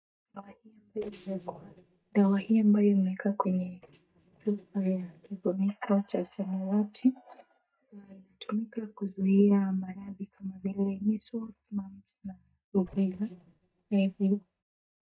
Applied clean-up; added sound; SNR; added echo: neural mask model DeepFilterNet 3.